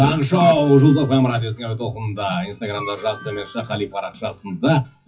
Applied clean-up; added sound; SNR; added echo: classical method WPE with log-MMSE.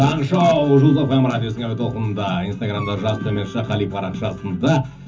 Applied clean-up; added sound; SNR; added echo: none; Wind instrument, woodwind instrument; 20 dB; reverberation time 0.3 s.